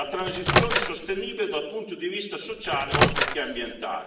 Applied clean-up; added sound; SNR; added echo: none; Microwave oven; -5 dB; reverberation time 0.8 s.